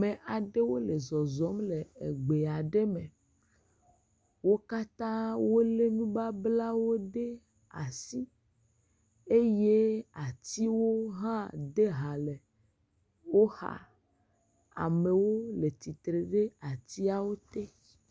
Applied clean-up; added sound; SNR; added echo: none; none; none; none.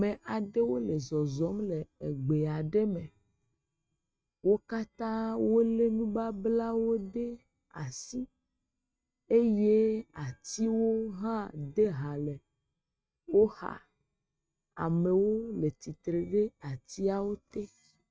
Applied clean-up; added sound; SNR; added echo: neural mask model RNNoise.